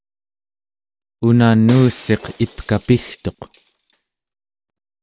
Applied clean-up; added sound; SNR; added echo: none; Shatter; 18 dB; none.